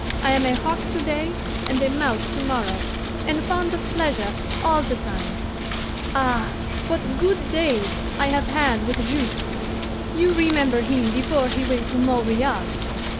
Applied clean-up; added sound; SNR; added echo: none; Wind; 2 dB; none.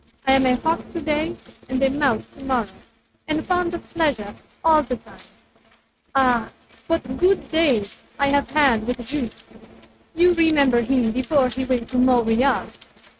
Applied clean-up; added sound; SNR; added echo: neural mask model RNNoise.